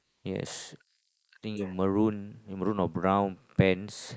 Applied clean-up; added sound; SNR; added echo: neural mask model Resemble Enhance denoiser.